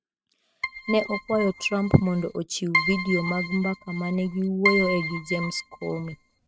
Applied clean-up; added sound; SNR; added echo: neural mask model RNNoise.